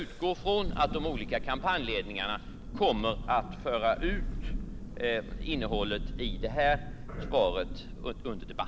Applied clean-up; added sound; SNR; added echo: none; Thunder; 5 dB; none.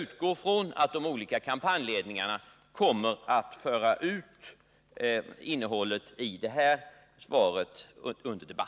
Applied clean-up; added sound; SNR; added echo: none; none; none; none.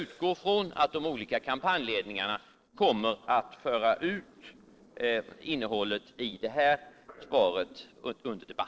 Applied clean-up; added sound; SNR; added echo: neural separator model SepFormer DNS4.